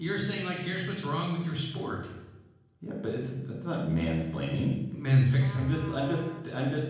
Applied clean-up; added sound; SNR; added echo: none; Trumpet; 19 dB; reverberation time 1.0 s.